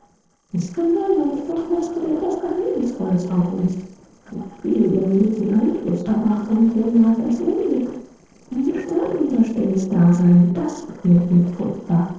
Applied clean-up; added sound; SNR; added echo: neural separator model SepFormer DNS4.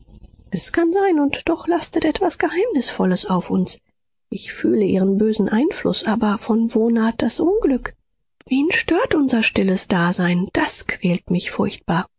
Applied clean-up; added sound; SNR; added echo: none; none; none; none.